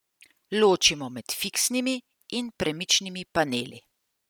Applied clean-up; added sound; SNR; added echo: none; none; none; none.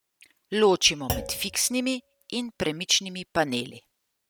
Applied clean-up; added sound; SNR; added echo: none; Thump, thud; 12 dB; none.